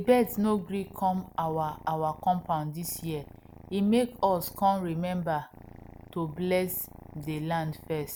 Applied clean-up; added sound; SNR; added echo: none; Purr; 19 dB; none.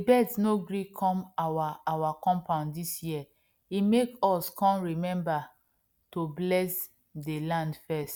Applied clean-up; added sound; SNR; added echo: none; none; none; none.